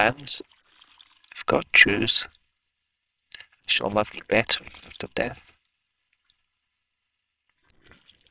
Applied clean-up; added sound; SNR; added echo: neural separator model SepFormer WHAMR!.